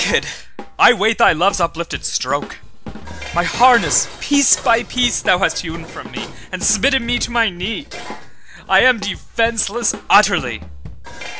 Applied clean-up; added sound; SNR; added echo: none; Dishes, pots, and pans + Drum / Drum kit; 14 dB; none.